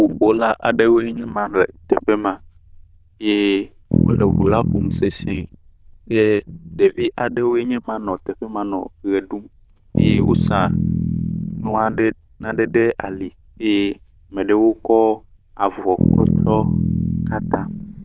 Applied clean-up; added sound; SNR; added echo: neural diffusion model UNIVERSE++.